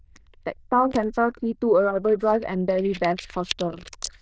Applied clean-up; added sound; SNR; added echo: neural diffusion model UNIVERSE++.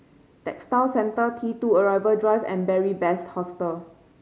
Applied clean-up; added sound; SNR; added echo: none; none; none; none.